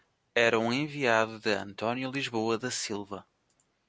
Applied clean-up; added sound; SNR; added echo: none; none; none; none.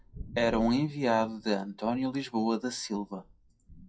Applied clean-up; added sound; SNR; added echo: classical method WPE with log-MMSE.